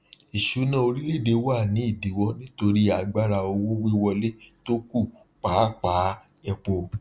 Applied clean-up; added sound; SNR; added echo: none; none; none; none.